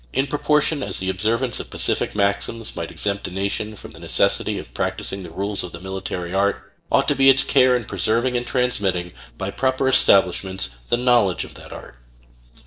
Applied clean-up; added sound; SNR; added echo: neural separator model SepFormer DNS4.